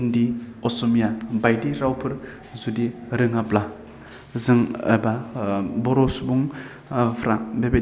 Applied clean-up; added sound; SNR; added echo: none; none; none; none.